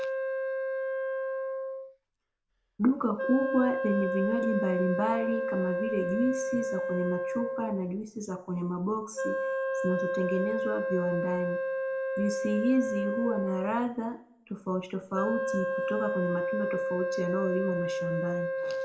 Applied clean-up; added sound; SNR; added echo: none; Wind instrument, woodwind instrument; 1 dB; reverberation time 0.4 s.